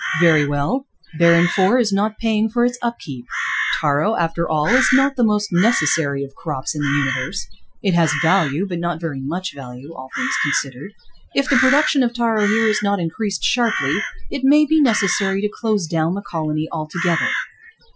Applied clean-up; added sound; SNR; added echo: classical method Wiener filter.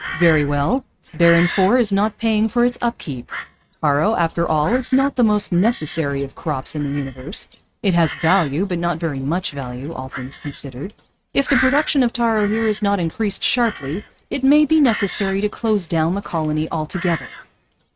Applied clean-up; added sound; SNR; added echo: neural mask model RNNoise.